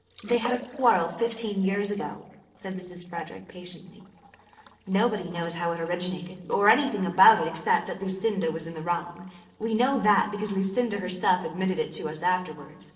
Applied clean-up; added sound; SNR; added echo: neural separator model SepFormer DNS4.